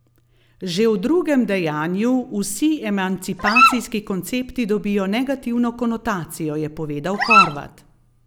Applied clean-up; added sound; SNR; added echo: none; Dog; -3 dB; none.